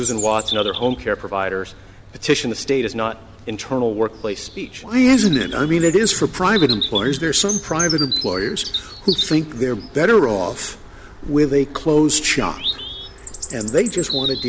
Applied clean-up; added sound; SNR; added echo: none; Bird vocalization, bird call, bird song; 9 dB; none.